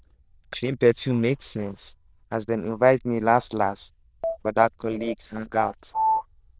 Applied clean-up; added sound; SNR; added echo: neural diffusion model UNIVERSE++.